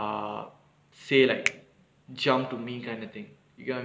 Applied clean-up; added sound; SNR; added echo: none; Finger snapping; 10 dB; none.